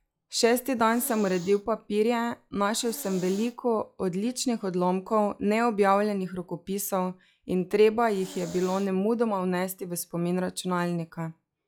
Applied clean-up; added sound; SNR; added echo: classical method log-MMSE.